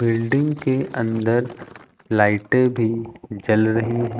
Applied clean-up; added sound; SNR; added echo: neural mask model RNNoise.